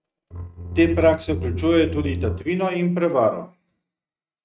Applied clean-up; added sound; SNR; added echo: neural mask model RNNoise.